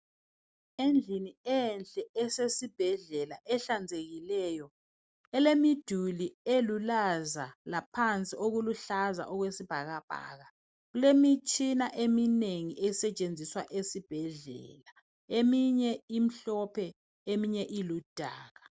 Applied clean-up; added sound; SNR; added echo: none; none; none; none.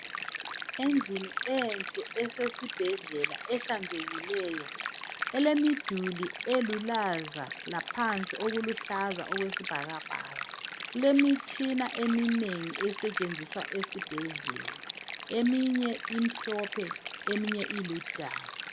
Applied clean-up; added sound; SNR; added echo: none; Stream; 6 dB; none.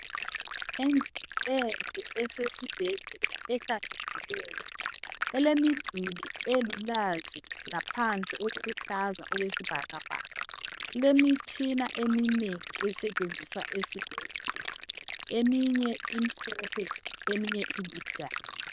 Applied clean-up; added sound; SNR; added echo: neural diffusion model UNIVERSE++.